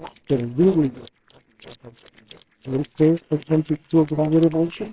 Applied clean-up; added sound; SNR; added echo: neural separator model SepFormer WHAMR!.